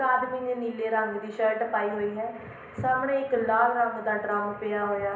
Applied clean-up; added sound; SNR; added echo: none; none; none; reverberation time 0.8 s.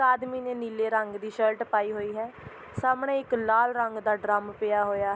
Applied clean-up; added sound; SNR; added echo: none; none; none; none.